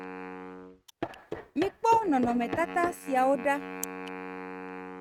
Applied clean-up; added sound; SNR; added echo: neural mask model RNNoise.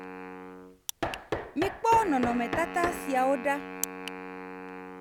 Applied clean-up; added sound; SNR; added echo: none; Wind instrument, woodwind instrument + Knock; 6 dB; none.